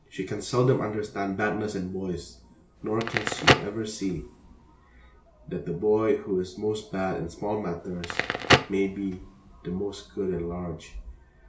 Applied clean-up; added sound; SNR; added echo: none; Crackle; 3 dB; reverberation time 0.4 s.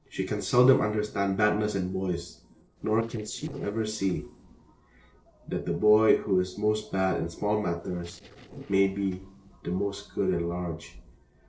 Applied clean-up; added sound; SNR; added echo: neural separator model SepFormer DNS4.